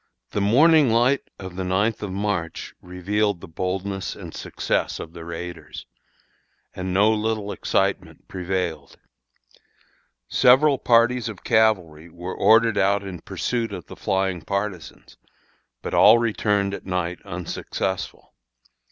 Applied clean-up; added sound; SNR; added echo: none; none; none; none.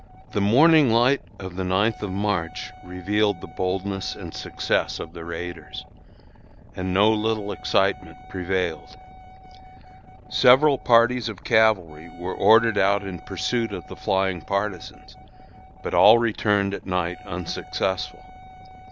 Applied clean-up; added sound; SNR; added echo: none; Wind instrument, woodwind instrument + Boat, Water vehicle; 19 dB; none.